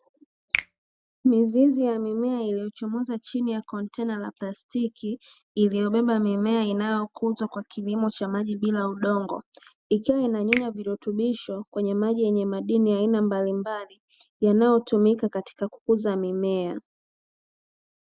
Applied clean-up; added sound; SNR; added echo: none; Finger snapping; 12 dB; none.